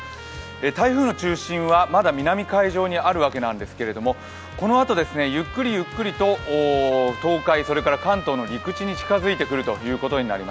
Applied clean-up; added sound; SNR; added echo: none; Trumpet; 15 dB; none.